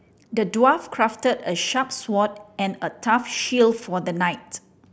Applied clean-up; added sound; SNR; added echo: none; none; none; none.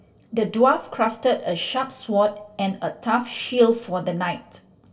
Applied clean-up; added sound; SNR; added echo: none; none; none; reverberation time 0.2 s.